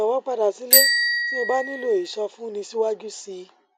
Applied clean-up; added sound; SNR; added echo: none; Bicycle bell; -2 dB; none.